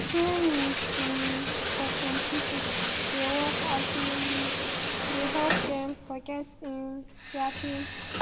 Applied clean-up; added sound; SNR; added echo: none; Bathtub (filling or washing); -4 dB; reverberation time 2.2 s.